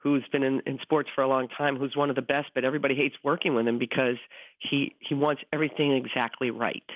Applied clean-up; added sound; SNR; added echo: none; none; none; none.